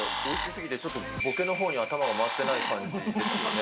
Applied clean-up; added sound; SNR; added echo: none; Bird; 4 dB; none.